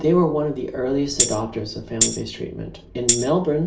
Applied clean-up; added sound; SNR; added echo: none; Tambourine; -2 dB; reverberation time 0.3 s.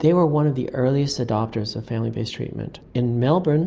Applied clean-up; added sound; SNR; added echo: none; none; none; none.